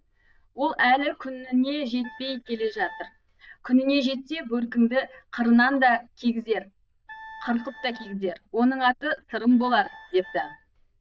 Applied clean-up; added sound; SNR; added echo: neural diffusion model UNIVERSE++.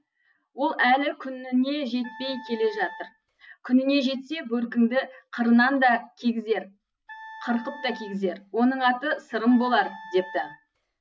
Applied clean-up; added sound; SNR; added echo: none; Wind instrument, woodwind instrument; 18 dB; none.